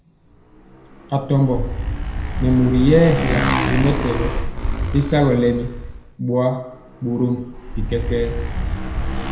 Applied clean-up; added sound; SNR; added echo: none; Motorcycle; 3 dB; reverberation time 0.8 s.